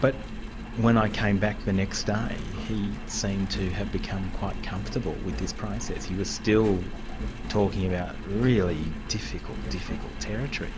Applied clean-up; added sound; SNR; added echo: none; Engine; 8 dB; none.